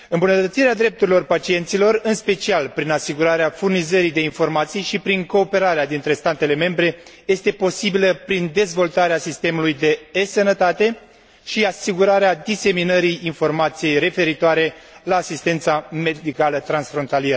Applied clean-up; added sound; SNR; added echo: none; none; none; none.